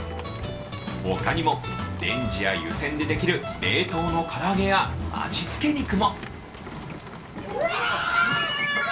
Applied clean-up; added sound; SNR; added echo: none; Rain; 13 dB; reverberation time 0.3 s.